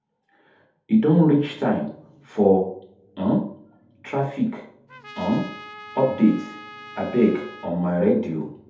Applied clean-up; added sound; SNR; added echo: none; Trumpet; 18 dB; reverberation time 0.6 s.